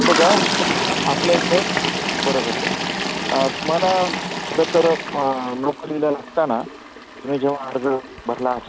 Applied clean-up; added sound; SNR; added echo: none; Toilet flush; 2 dB; none.